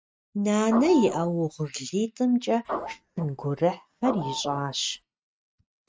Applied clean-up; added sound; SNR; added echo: neural mask model RNNoise.